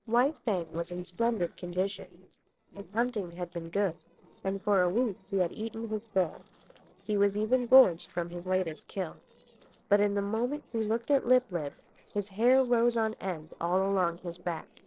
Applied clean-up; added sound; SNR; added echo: neural separator model SepFormer DNS4.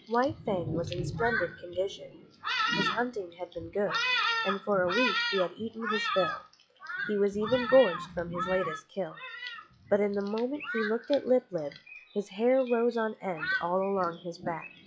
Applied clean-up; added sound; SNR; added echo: classical method log-MMSE.